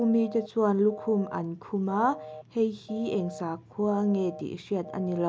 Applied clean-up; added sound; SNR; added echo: none; Telephone; 16 dB; none.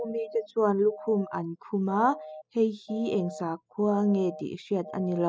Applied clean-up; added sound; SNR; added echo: classical method spectral subtraction.